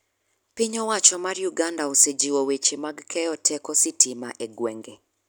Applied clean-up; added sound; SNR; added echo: none; none; none; none.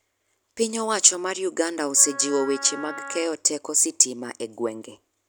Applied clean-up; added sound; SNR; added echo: none; Wind instrument, woodwind instrument; 13 dB; none.